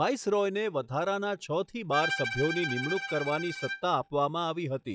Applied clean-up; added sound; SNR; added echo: classical method log-MMSE.